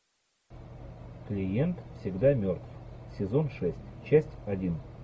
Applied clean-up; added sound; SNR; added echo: none; none; none; none.